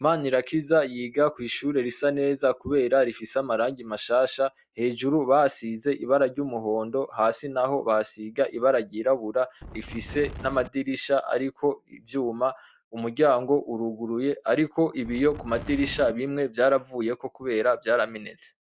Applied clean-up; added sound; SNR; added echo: none; Wind; 13 dB; none.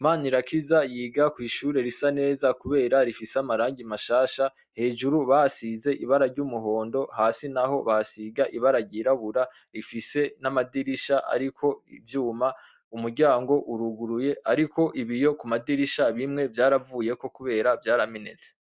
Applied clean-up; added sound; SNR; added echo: none; none; none; none.